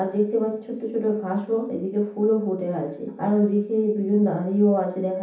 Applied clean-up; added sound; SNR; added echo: none; none; none; reverberation time 0.7 s.